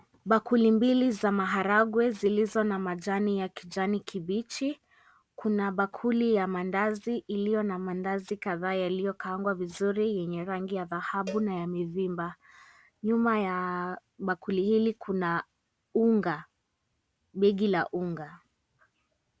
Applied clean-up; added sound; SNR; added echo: none; Cowbell; 19 dB; none.